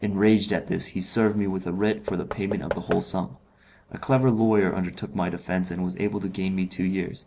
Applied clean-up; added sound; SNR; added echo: none; Knock / Wood; 11 dB; none.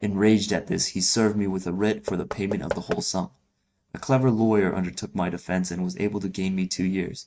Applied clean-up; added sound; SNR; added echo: neural mask model RNNoise.